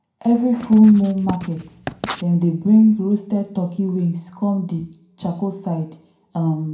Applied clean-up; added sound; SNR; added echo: none; Writing; 12 dB; reverberation time 0.5 s.